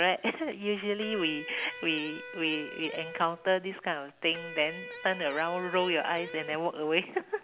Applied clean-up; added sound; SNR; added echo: none; Electric guitar; 12 dB; none.